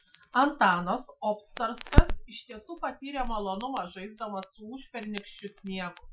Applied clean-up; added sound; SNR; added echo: classical method Wiener filter.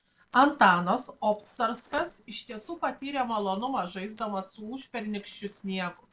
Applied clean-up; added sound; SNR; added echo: neural separator model SepFormer DNS4.